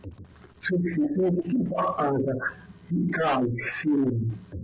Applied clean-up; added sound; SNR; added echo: none; none; none; none.